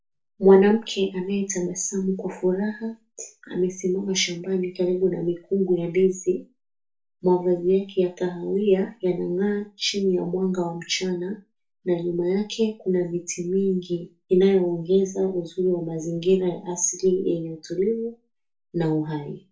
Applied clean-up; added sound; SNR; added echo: none; none; none; reverberation time 0.3 s.